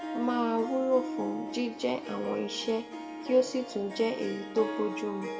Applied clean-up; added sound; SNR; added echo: none; Harp; 7 dB; reverberation time 0.9 s.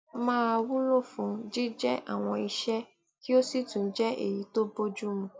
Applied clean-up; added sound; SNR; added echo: none; none; none; none.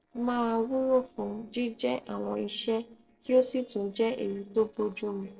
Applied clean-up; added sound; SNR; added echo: neural separator model SepFormer DNS4.